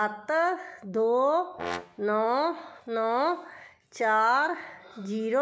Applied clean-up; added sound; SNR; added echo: none; Brass instrument; 14 dB; none.